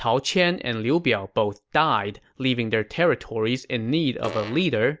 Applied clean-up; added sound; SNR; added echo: none; Fart; 12 dB; none.